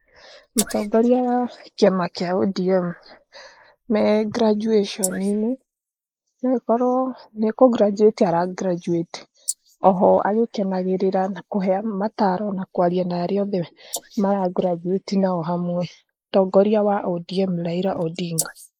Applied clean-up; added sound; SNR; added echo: neural mask model Resemble Enhance denoiser.